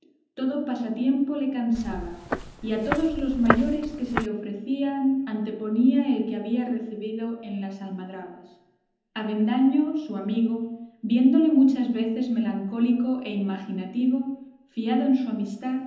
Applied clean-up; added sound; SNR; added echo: none; Walk, footsteps; 5 dB; reverberation time 0.9 s.